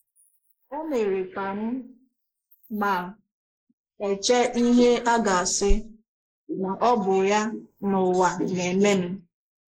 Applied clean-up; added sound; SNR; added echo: neural mask model Resemble Enhance denoiser.